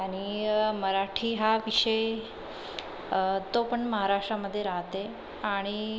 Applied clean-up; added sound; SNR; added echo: none; none; none; none.